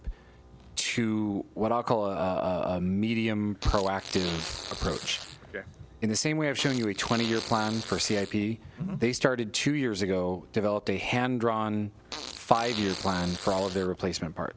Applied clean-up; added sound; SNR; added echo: none; Fart; 11 dB; none.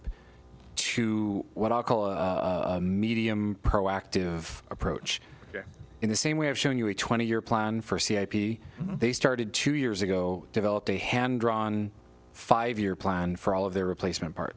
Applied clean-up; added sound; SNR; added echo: none; none; none; none.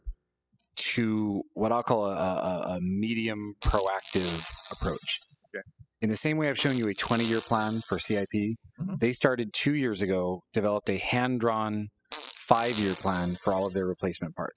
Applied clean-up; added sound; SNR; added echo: classical method spectral subtraction.